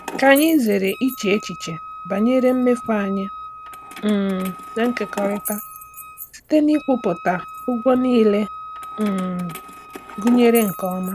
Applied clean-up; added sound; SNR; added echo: none; Wind instrument, woodwind instrument + Keys jangling; 13 dB; none.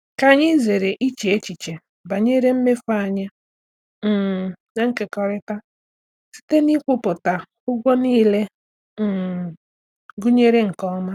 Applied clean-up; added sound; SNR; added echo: none; none; none; none.